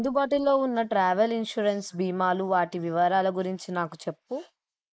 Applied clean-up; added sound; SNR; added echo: neural mask model Resemble Enhance denoiser.